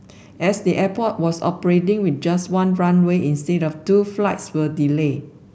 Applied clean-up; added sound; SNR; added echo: none; none; none; none.